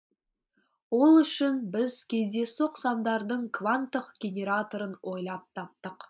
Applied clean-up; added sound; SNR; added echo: neural mask model Resemble Enhance denoiser.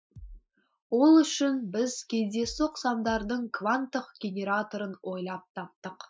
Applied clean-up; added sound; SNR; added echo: classical method Wiener filter.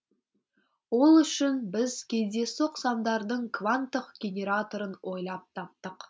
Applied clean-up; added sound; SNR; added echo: none; none; none; none.